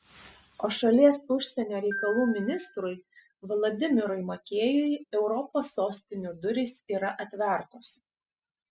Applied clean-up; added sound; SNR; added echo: classical method spectral subtraction.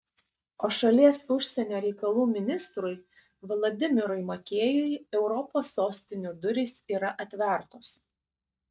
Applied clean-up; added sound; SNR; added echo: neural mask model DeepFilterNet 3.